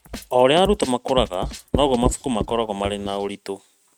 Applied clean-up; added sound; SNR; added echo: neural mask model RNNoise.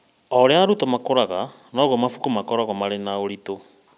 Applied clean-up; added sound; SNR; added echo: none; none; none; none.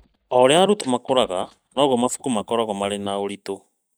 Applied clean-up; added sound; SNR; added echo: neural mask model DeepFilterNet 3.